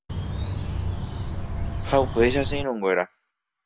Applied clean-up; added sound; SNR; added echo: none; Bird; 1 dB; none.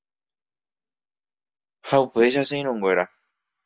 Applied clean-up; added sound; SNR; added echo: none; none; none; none.